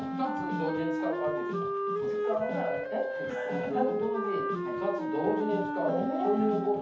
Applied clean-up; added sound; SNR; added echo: none; Wind instrument, woodwind instrument; 1 dB; reverberation time 0.6 s.